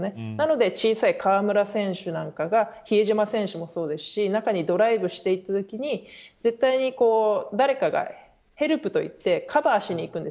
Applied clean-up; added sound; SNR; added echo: none; none; none; none.